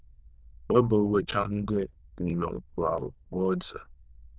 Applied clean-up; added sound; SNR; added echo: neural diffusion model UNIVERSE++.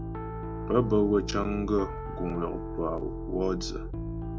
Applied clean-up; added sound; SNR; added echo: none; Piano; 5 dB; none.